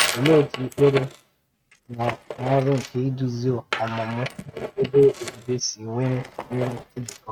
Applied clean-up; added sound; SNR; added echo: neural mask model RNNoise.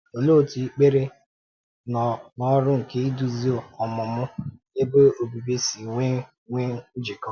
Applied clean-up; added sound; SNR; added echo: none; none; none; none.